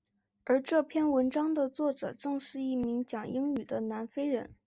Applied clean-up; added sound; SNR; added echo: none; none; none; none.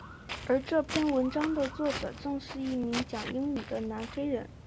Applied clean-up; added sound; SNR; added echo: none; Walk, footsteps; 10 dB; none.